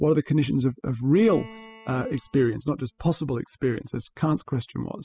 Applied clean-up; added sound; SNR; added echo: classical method spectral subtraction.